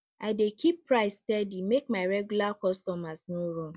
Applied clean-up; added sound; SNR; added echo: none; none; none; none.